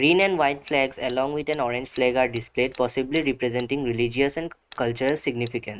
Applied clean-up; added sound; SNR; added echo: neural mask model RNNoise.